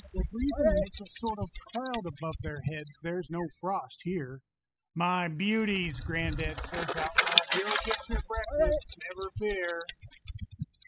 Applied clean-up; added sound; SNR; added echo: classical method spectral subtraction.